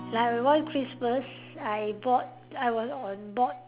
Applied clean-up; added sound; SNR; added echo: none; Acoustic guitar; 18 dB; none.